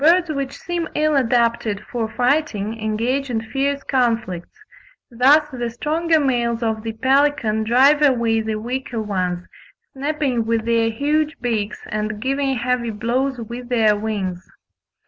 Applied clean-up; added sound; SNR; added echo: none; none; none; none.